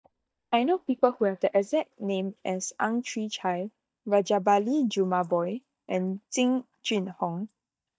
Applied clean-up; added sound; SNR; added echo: neural mask model DeepFilterNet 3.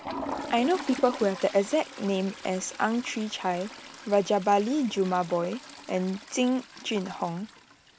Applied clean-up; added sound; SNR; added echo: none; Toilet flush; 13 dB; none.